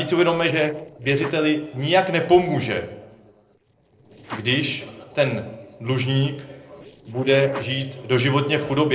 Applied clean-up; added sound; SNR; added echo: neural separator model SepFormer DNS4.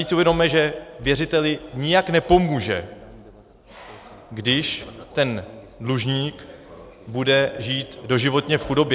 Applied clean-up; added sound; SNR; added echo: none; none; none; none.